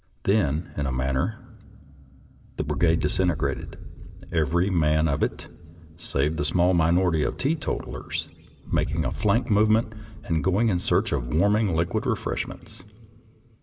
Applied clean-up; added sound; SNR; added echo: none; Boom; 11 dB; reverberation time 1.3 s.